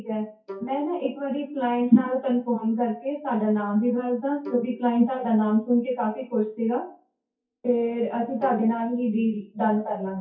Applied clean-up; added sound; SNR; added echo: classical method WPE with log-MMSE.